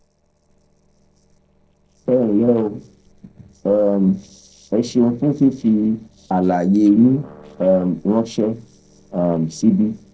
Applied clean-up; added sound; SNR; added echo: neural separator model SepFormer DNS4.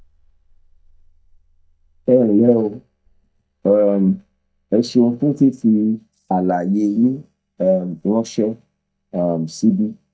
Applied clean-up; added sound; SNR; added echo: neural mask model DeepFilterNet 3.